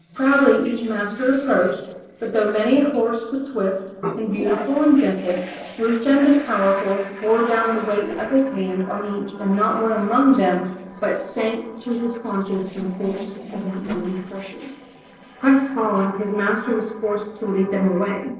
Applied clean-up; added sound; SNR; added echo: neural separator model SepFormer DNS4.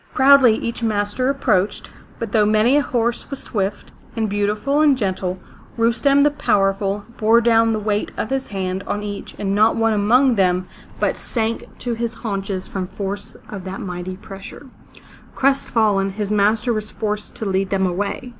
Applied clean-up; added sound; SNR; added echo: none; none; none; none.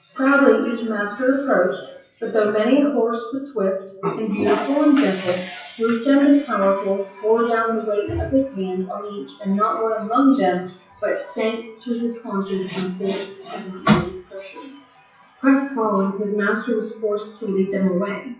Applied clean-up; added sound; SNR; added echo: classical method WPE with log-MMSE.